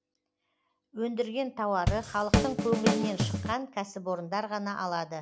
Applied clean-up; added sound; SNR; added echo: none; Drum kit; -4 dB; none.